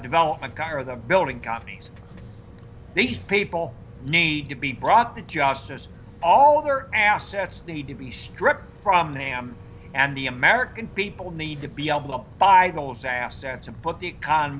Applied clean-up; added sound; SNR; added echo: none; none; none; none.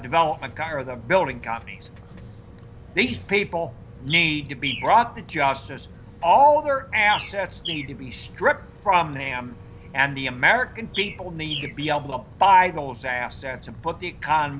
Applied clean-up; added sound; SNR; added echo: none; Bird; 14 dB; none.